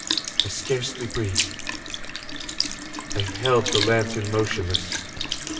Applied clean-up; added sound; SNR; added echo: none; Sink (filling or washing) / Liquid; 1 dB; reverberation time 1.4 s.